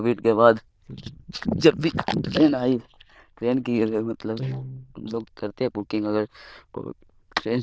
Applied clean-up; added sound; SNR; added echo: neural diffusion model UNIVERSE++.